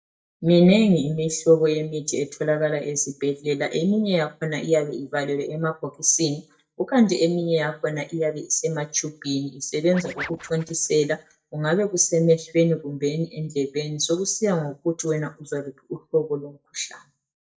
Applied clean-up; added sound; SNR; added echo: neural mask model DeepFilterNet 3.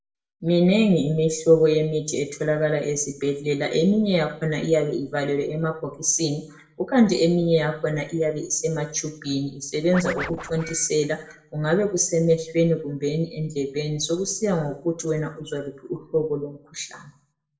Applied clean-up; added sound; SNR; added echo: none; Scratching (performance technique); 11 dB; reverberation time 0.4 s.